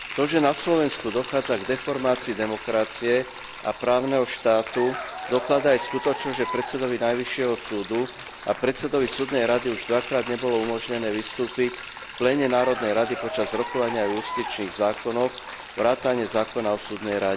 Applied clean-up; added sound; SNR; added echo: none; Applause / Cheering + Sink (filling or washing); 10 dB; none.